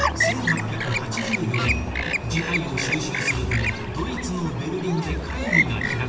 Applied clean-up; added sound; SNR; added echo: none; Chirp, tweet; 1 dB; reverberation time 1.4 s.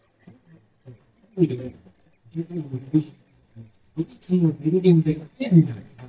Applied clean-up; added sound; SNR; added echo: neural mask model DeepFilterNet 3.